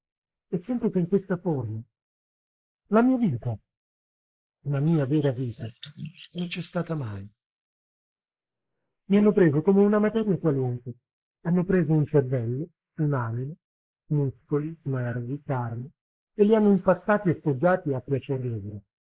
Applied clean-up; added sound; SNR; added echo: neural mask model Resemble Enhance denoiser.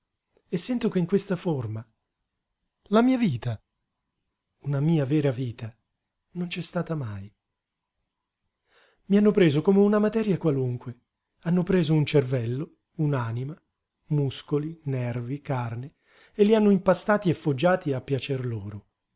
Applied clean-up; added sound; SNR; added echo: none; none; none; none.